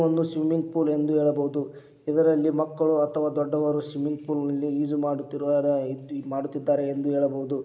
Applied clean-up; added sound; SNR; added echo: none; none; none; none.